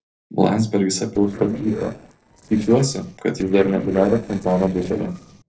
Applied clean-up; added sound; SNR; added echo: neural separator model SepFormer DNS4.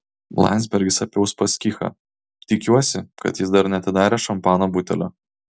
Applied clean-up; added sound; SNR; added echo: none; none; none; none.